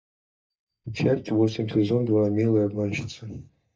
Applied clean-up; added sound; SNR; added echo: neural mask model DeepFilterNet 3.